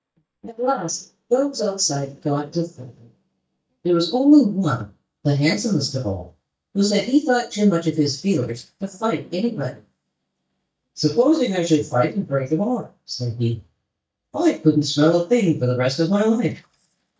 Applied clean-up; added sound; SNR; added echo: neural mask model DeepFilterNet 3.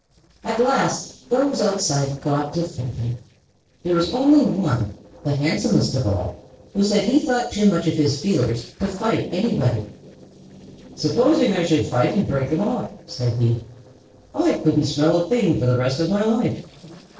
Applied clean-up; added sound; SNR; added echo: neural separator model SepFormer DNS4.